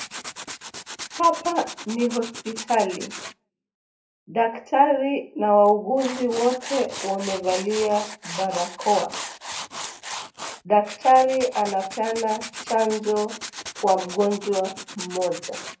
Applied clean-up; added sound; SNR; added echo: none; Tools; 12 dB; reverberation time 0.3 s.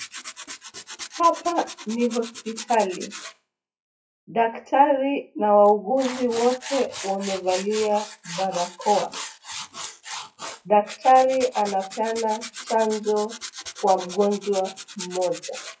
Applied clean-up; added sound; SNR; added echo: classical method WPE with log-MMSE.